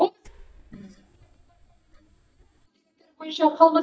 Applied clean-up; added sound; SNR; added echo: neural mask model DeepFilterNet 3.